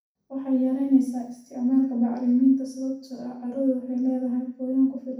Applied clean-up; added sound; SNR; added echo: none; none; none; reverberation time 0.6 s.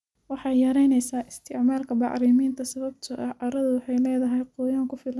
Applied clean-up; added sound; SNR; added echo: none; none; none; none.